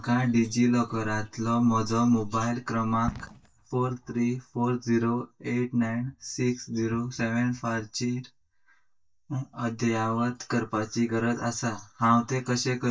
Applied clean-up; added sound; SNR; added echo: neural mask model DeepFilterNet 3.